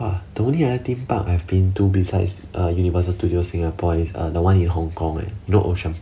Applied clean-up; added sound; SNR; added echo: none; none; none; none.